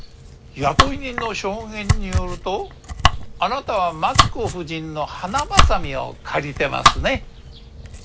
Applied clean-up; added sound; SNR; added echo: none; Domestic sounds, home sounds; -4 dB; none.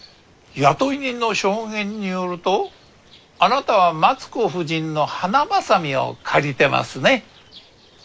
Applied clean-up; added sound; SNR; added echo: none; none; none; none.